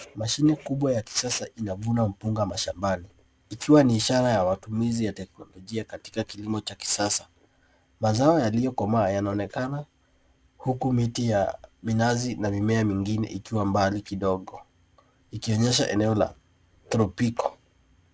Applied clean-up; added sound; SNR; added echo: none; none; none; none.